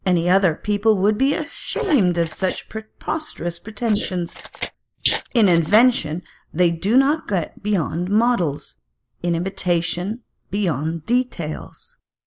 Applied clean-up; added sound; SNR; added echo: neural mask model Resemble Enhance denoiser.